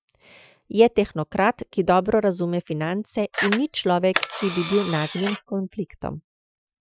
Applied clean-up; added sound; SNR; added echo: classical method Wiener filter.